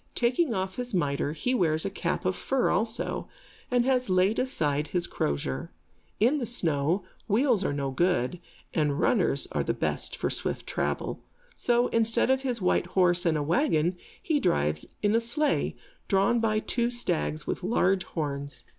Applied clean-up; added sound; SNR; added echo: none; none; none; none.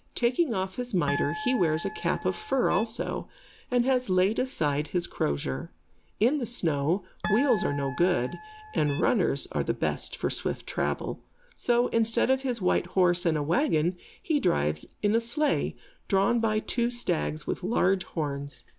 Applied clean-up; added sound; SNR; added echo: none; Harp; 9 dB; none.